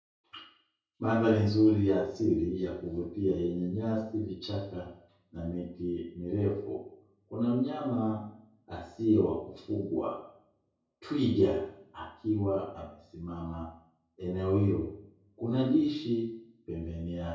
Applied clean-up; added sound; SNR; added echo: none; none; none; reverberation time 0.6 s.